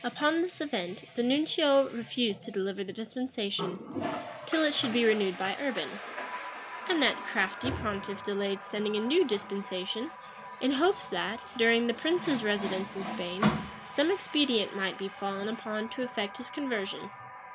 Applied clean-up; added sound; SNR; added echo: none; Water tap, faucet; 9 dB; none.